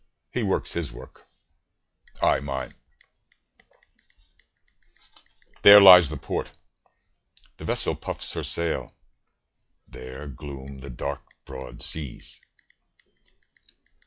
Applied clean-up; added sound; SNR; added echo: classical method log-MMSE.